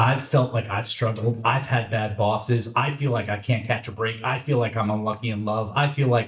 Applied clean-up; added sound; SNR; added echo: neural mask model DeepFilterNet 3.